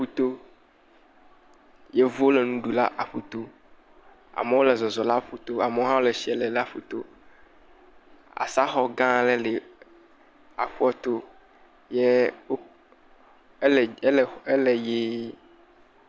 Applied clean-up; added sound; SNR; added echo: none; none; none; none.